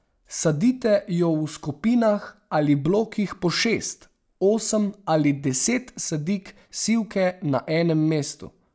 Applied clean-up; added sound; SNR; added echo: none; none; none; none.